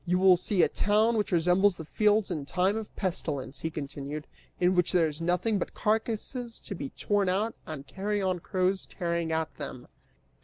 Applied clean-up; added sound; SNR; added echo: none; none; none; none.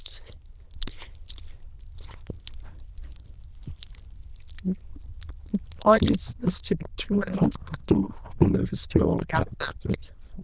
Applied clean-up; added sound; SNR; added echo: neural diffusion model UNIVERSE++.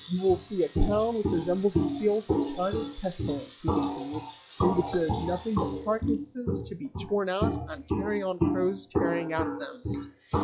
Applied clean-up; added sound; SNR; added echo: classical method log-MMSE.